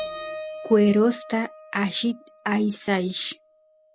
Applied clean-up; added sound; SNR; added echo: none; Keyboard (musical); 15 dB; none.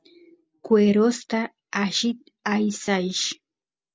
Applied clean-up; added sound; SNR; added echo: none; none; none; none.